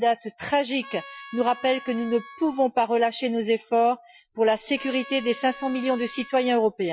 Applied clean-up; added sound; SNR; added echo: classical method Wiener filter.